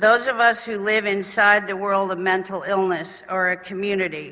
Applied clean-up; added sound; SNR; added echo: none; none; none; none.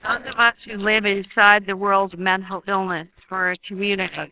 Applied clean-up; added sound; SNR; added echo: neural separator model SepFormer WHAMR!.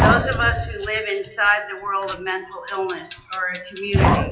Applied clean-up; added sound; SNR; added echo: classical method WPE with log-MMSE.